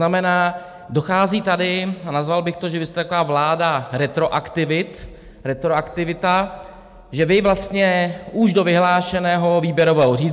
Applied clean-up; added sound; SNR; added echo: none; none; none; none.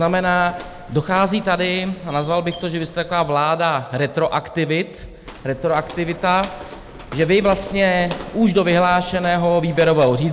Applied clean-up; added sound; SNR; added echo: none; Walk, footsteps; 18 dB; none.